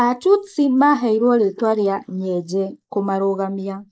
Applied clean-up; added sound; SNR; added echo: neural mask model Resemble Enhance denoiser.